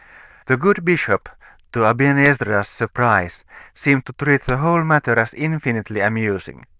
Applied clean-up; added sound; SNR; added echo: neural diffusion model UNIVERSE++.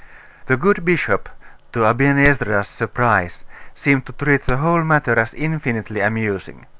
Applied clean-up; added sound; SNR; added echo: none; Crack; 11 dB; none.